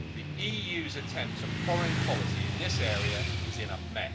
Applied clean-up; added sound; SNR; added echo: none; Motorcycle / Traffic noise, roadway noise; -4 dB; reverberation time 0.2 s.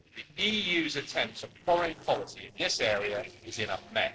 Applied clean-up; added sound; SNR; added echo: neural separator model SepFormer DNS4.